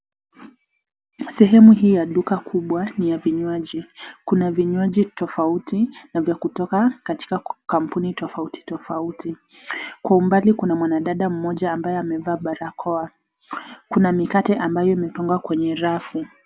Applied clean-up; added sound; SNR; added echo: none; none; none; none.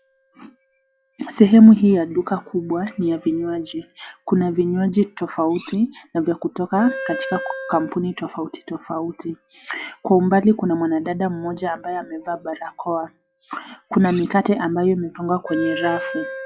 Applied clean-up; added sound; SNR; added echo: classical method log-MMSE.